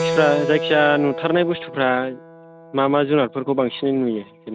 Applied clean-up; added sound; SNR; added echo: none; Keyboard (musical); 9 dB; none.